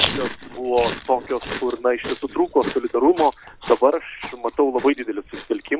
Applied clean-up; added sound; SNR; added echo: none; Chewing, mastication; 10 dB; none.